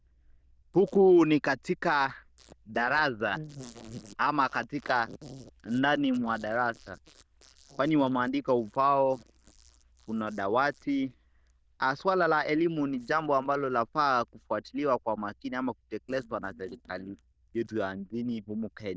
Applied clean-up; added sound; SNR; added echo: neural diffusion model UNIVERSE++.